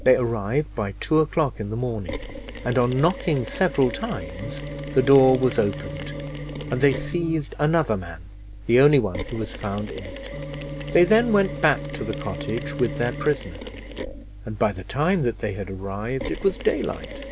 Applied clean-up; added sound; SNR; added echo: none; Mechanisms + Organ; 10 dB; none.